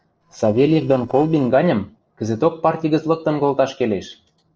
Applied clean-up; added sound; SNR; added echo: neural separator model SepFormer DNS4.